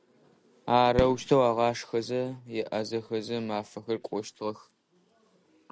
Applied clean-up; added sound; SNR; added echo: none; Fireworks; 13 dB; none.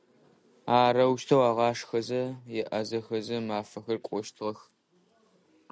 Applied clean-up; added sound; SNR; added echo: none; none; none; none.